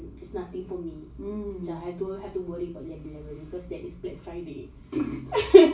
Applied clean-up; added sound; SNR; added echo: none; none; none; reverberation time 0.2 s.